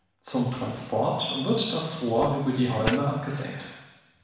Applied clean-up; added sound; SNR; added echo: none; Fire; 13 dB; reverberation time 1.1 s.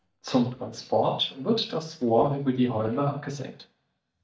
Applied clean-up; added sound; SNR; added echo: neural mask model DeepFilterNet 3.